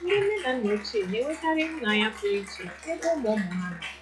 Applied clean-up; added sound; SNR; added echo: classical method log-MMSE.